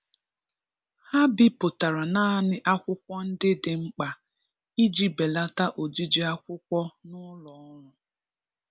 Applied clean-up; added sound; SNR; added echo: none; none; none; none.